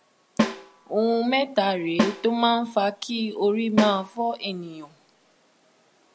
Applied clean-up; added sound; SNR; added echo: none; Snare drum; 5 dB; none.